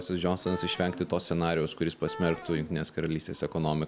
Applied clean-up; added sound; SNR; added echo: none; Wind instrument, woodwind instrument; 14 dB; none.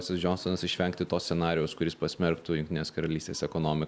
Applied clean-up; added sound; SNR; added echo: none; none; none; none.